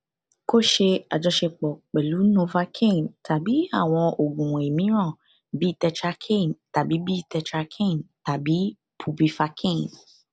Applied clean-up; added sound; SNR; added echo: none; none; none; none.